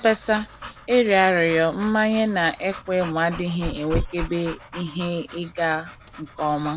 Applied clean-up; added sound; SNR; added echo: none; Dog / Breathing; 13 dB; none.